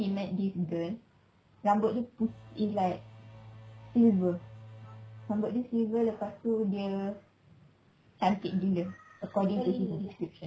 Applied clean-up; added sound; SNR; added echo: none; Engine / Domestic sounds, home sounds; 18 dB; none.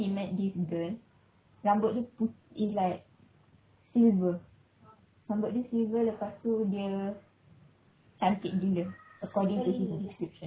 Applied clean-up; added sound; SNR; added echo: none; none; none; none.